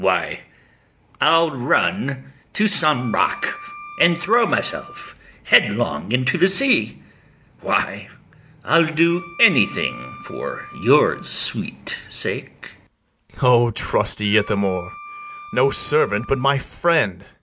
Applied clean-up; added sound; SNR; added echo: none; Wind instrument, woodwind instrument; 17 dB; none.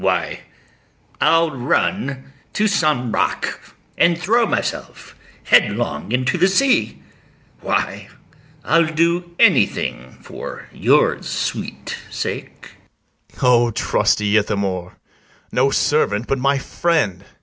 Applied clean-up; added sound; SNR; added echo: none; none; none; none.